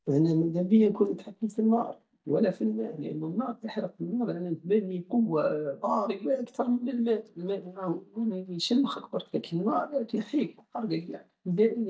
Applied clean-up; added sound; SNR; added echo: neural mask model DeepFilterNet 3.